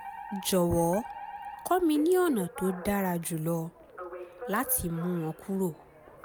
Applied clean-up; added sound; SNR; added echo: none; Alarm; 14 dB; none.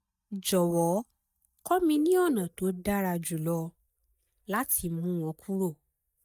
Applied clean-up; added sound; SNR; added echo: neural mask model DeepFilterNet 3.